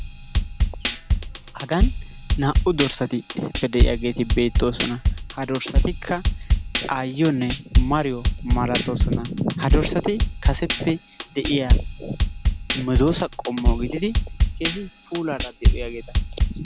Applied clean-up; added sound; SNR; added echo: none; Drum kit; -3 dB; none.